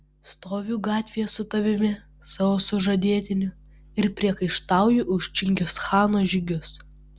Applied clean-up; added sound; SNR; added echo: none; none; none; none.